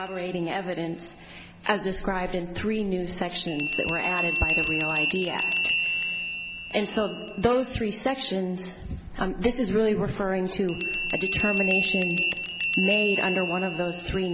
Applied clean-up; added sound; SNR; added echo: none; Bell; -3 dB; none.